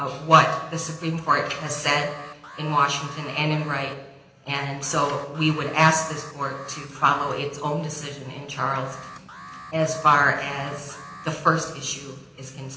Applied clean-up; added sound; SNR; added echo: none; Alarm; 18 dB; reverberation time 0.8 s.